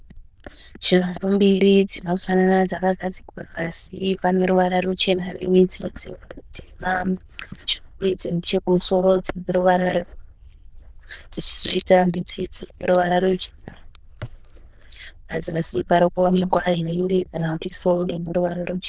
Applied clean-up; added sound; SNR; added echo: neural diffusion model UNIVERSE++.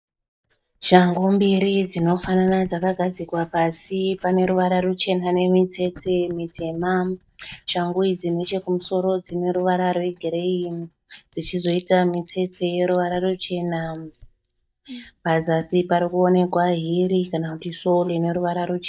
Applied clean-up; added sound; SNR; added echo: neural mask model DeepFilterNet 3.